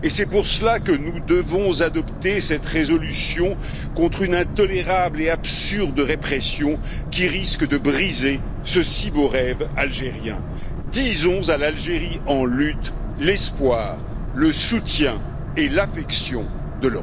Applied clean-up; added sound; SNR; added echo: none; Boat, Water vehicle; 5 dB; none.